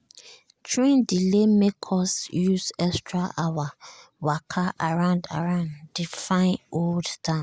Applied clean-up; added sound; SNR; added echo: none; none; none; none.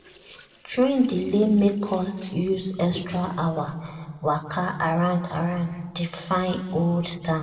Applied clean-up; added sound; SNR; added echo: neural separator model SepFormer DNS4.